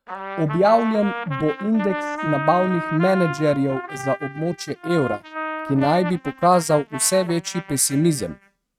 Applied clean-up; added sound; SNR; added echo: neural mask model RNNoise.